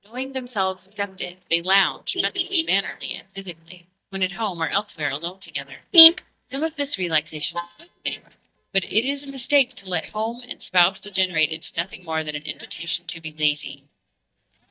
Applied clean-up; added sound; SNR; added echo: neural mask model DeepFilterNet 3.